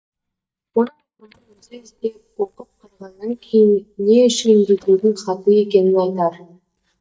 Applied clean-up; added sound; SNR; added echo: neural mask model DeepFilterNet 3.